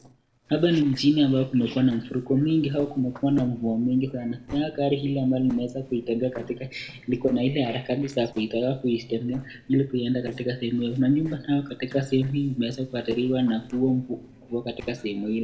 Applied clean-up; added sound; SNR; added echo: neural separator model SepFormer DNS4.